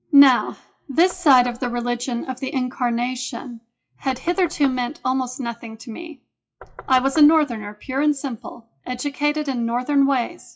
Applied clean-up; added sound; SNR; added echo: classical method WPE with log-MMSE.